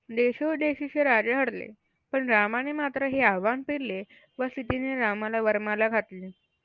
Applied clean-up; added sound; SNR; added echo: none; none; none; none.